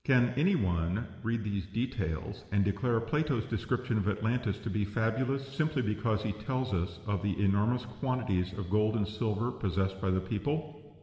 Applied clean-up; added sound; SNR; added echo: none; none; none; reverberation time 3.0 s.